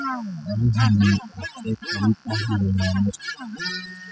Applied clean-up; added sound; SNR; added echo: classical method spectral subtraction.